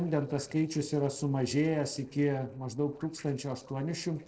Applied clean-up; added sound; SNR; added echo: neural separator model SepFormer DNS4.